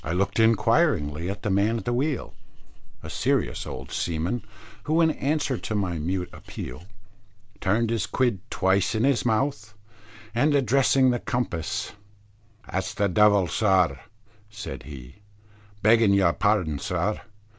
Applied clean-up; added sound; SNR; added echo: none; none; none; none.